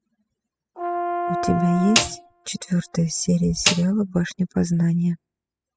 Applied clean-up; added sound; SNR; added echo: classical method spectral subtraction.